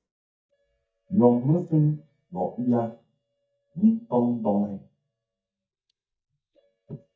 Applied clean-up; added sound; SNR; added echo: neural mask model DeepFilterNet 3.